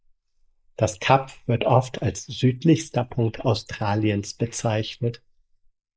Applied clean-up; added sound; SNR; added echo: neural mask model Resemble Enhance denoiser.